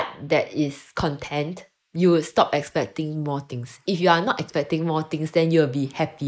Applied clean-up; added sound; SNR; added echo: neural mask model Resemble Enhance denoiser.